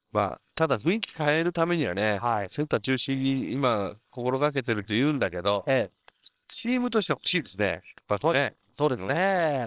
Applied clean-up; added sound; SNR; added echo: neural separator model SepFormer WHAMR!.